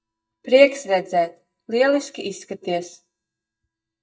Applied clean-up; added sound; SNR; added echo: neural mask model DeepFilterNet 3.